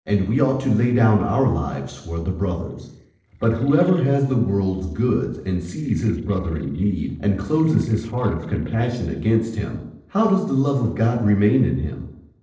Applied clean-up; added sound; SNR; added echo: neural separator model SepFormer DNS4.